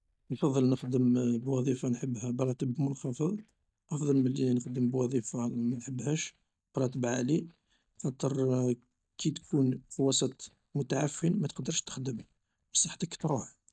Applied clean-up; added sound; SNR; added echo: neural mask model DeepFilterNet 3.